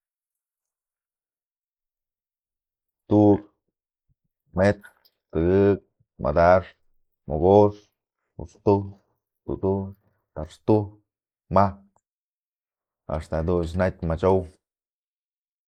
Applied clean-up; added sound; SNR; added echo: neural mask model Resemble Enhance denoiser.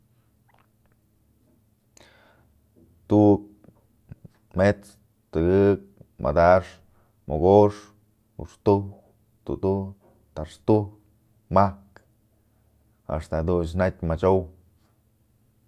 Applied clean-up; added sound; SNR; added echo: none; none; none; none.